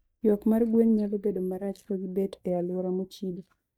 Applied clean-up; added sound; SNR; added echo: neural mask model DeepFilterNet 3.